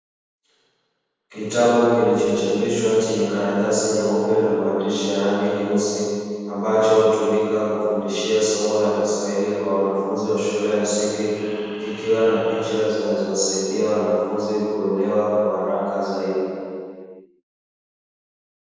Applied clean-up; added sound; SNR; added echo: neural separator model SepFormer DNS4.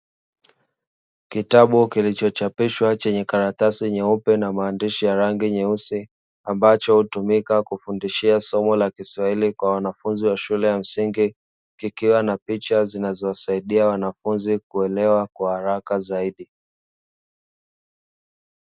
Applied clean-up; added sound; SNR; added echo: none; none; none; none.